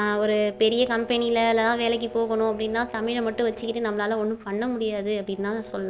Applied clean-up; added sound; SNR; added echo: none; Brass instrument; 18 dB; none.